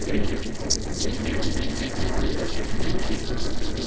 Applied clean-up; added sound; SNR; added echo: neural separator model SepFormer DNS4.